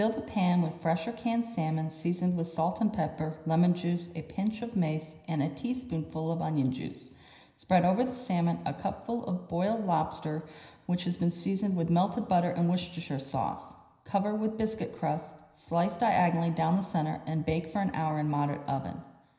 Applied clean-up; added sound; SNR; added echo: none; none; none; reverberation time 0.9 s.